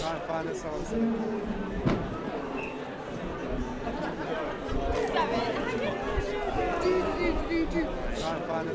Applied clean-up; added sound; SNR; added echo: none; Crowd / Fireworks; -5 dB; reverberation time 2.2 s.